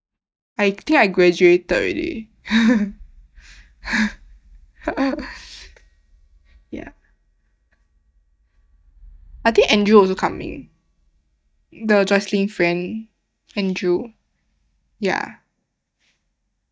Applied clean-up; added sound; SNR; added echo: neural mask model DeepFilterNet 3.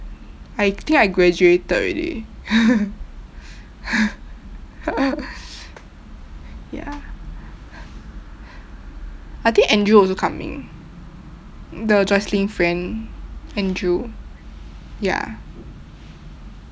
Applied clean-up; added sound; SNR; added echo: none; none; none; none.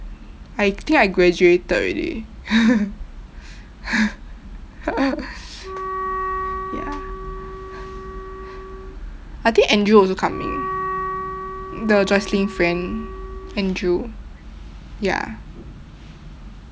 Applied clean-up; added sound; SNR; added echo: none; Wind instrument, woodwind instrument; 8 dB; none.